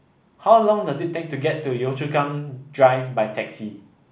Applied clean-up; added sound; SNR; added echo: none; none; none; none.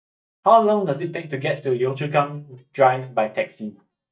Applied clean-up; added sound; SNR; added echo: neural mask model DeepFilterNet 3.